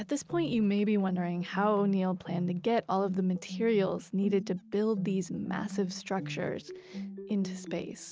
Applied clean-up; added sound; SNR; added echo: none; none; none; none.